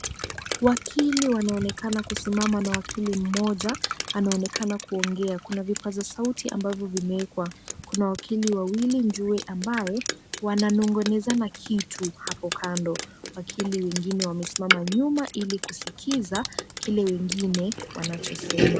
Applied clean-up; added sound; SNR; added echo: none; Drip; 6 dB; none.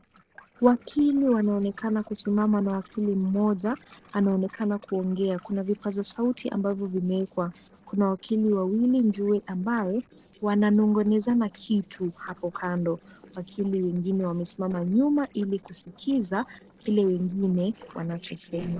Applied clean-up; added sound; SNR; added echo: neural separator model SepFormer DNS4.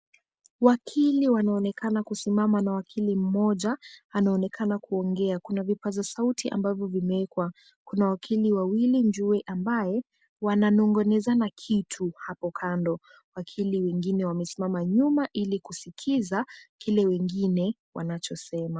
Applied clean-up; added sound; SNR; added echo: none; none; none; none.